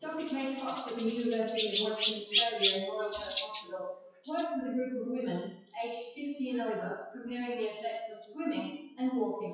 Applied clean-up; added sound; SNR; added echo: classical method WPE with log-MMSE.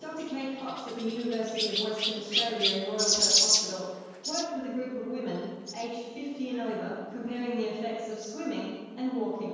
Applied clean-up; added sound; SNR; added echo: none; Chirp, tweet; -1 dB; reverberation time 1.2 s.